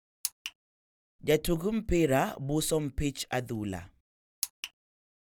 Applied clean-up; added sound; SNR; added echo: none; none; none; none.